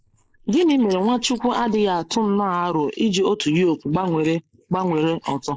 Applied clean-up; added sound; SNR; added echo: neural mask model Resemble Enhance denoiser.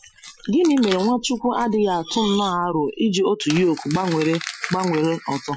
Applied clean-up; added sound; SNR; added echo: classical method Wiener filter.